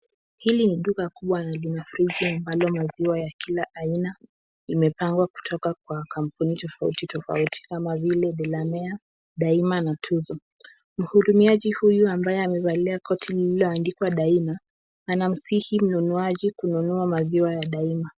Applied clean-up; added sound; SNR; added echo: none; none; none; none.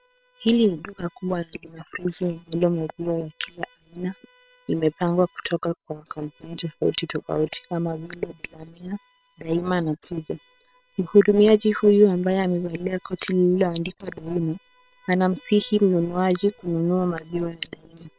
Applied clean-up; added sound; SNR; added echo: neural separator model SepFormer WHAM!.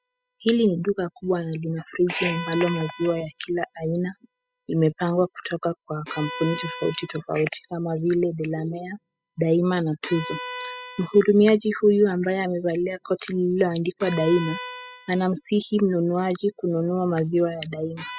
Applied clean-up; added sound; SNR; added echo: classical method spectral subtraction.